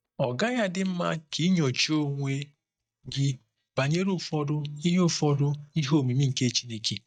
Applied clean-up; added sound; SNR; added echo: neural mask model DeepFilterNet 3.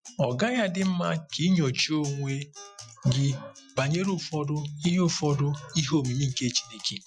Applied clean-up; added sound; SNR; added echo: classical method Wiener filter.